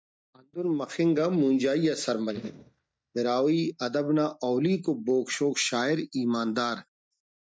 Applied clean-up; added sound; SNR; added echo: neural mask model DeepFilterNet 3.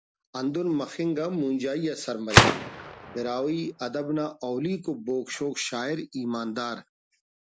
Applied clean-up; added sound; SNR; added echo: none; Gunshot, gunfire; -3 dB; none.